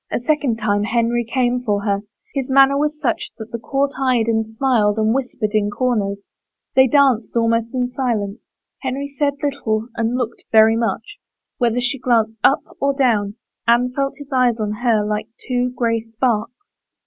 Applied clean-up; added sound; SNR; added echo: none; none; none; none.